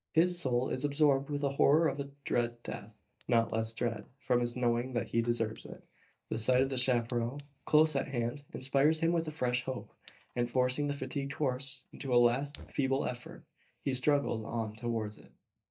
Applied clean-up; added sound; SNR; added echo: neural mask model DeepFilterNet 3.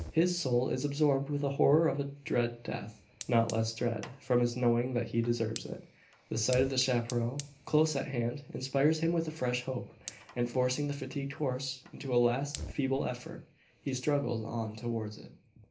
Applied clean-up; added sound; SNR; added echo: none; Fire; 19 dB; reverberation time 0.3 s.